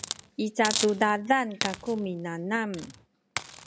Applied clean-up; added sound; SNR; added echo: none; Hiss; 8 dB; none.